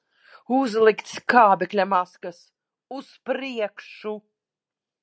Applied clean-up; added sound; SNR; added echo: none; none; none; none.